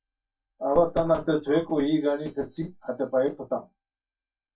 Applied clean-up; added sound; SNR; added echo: neural mask model DeepFilterNet 3.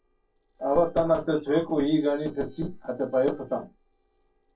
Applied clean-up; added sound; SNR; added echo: neural separator model SepFormer DNS4.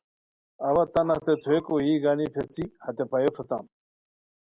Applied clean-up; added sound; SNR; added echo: none; none; none; none.